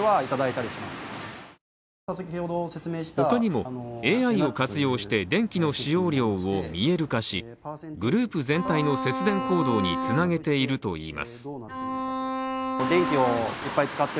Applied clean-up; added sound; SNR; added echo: none; Bowed string instrument; 4 dB; none.